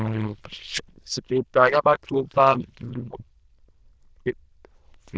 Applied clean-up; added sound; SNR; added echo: neural diffusion model UNIVERSE++.